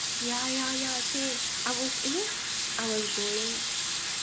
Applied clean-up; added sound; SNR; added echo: none; Sink (filling or washing) / Water tap, faucet; -5 dB; none.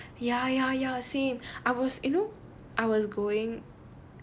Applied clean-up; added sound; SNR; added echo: none; none; none; none.